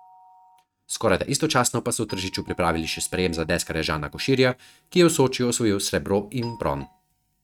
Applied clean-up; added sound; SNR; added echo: neural mask model RNNoise.